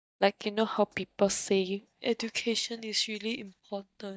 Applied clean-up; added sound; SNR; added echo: neural mask model DeepFilterNet 3.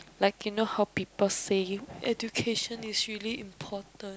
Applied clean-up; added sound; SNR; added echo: none; none; none; none.